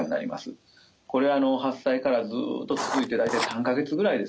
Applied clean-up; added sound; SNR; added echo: none; Writing; 6 dB; none.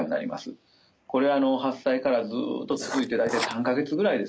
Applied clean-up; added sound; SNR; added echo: neural mask model Resemble Enhance denoiser.